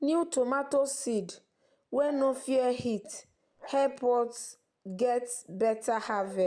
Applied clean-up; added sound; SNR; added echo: none; Bark; 16 dB; none.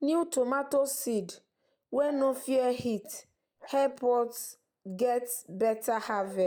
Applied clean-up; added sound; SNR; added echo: neural mask model DeepFilterNet 3.